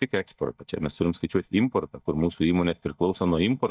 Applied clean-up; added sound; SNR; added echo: neural mask model DeepFilterNet 3.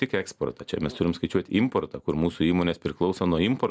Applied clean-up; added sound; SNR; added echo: none; none; none; none.